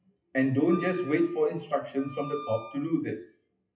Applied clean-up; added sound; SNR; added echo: classical method WPE with log-MMSE.